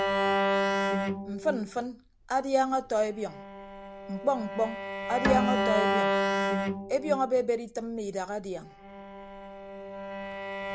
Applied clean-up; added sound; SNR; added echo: none; Bowed string instrument + Bowed string instrument; 0 dB; none.